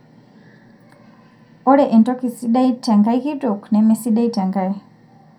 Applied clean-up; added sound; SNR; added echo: none; none; none; reverberation time 0.2 s.